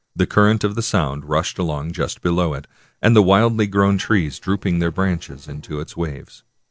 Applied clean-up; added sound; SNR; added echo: neural separator model SepFormer DNS4.